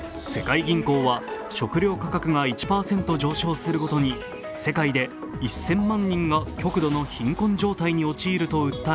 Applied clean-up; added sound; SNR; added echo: none; none; none; none.